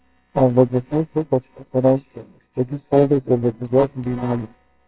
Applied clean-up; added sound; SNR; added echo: neural separator model SepFormer WHAMR!.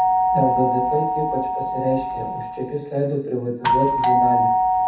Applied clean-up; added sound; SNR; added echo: none; Doorbell; -4 dB; reverberation time 0.7 s.